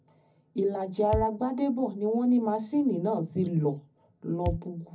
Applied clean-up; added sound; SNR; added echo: none; Bass drum; 5 dB; reverberation time 0.4 s.